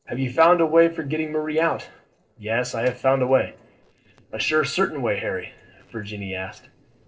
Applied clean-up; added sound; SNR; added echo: neural separator model SepFormer DNS4.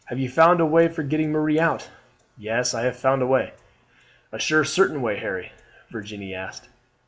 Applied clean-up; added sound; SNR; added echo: none; none; none; none.